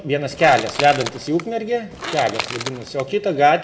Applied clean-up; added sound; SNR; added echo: none; Crushing / Wood; 10 dB; reverberation time 0.8 s.